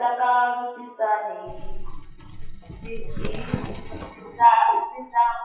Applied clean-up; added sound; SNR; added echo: classical method WPE with log-MMSE.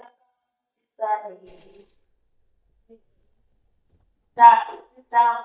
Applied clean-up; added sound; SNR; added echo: neural mask model DeepFilterNet 3.